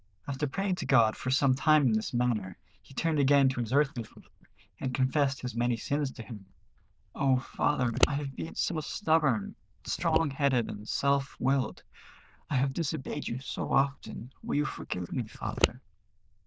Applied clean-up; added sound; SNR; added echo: neural diffusion model UNIVERSE++.